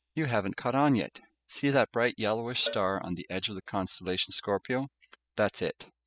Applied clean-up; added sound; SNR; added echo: classical method spectral subtraction.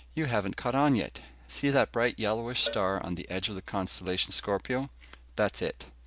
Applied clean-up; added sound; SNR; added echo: none; Cowbell; 18 dB; none.